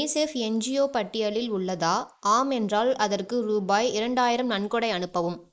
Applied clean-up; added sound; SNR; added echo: neural mask model Resemble Enhance denoiser.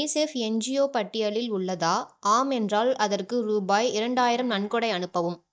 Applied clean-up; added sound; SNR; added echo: neural mask model DeepFilterNet 3.